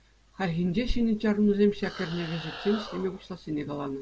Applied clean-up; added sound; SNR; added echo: none; Animal; 14 dB; none.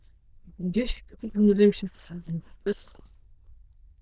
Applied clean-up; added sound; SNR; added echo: neural diffusion model UNIVERSE++.